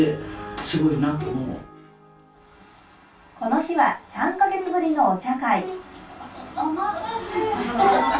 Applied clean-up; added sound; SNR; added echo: none; Bowed string instrument; 14 dB; reverberation time 0.2 s.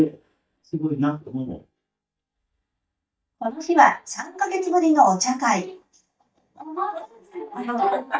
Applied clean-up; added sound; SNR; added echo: neural mask model DeepFilterNet 3.